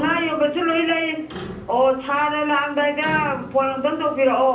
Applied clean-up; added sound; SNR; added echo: none; Clock; 16 dB; reverberation time 0.6 s.